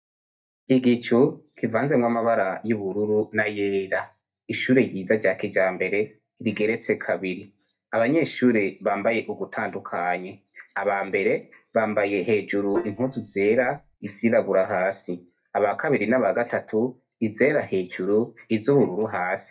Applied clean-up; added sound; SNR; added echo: neural mask model DeepFilterNet 3.